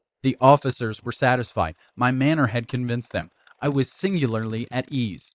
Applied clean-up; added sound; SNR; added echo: neural mask model Resemble Enhance denoiser.